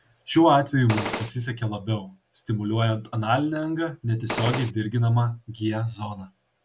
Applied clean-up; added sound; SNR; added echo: none; Gunshot, gunfire; 4 dB; none.